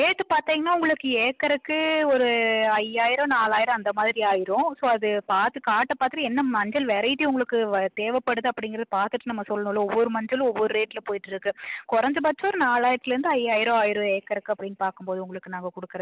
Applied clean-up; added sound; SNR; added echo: none; none; none; none.